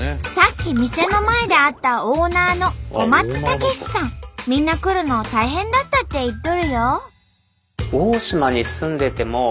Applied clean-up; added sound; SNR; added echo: none; none; none; none.